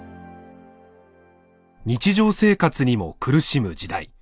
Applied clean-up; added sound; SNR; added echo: none; none; none; none.